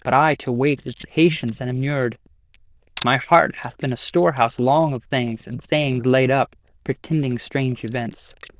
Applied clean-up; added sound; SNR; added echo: neural diffusion model UNIVERSE++.